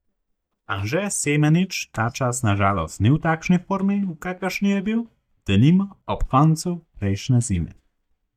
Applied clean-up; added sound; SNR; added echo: neural mask model DeepFilterNet 3.